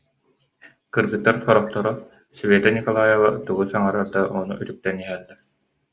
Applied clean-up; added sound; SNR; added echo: none; none; none; none.